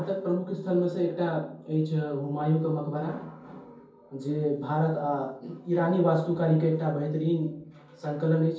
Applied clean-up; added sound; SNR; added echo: none; none; none; reverberation time 0.6 s.